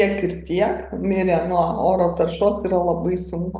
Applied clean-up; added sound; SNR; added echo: none; Musical instrument; 20 dB; none.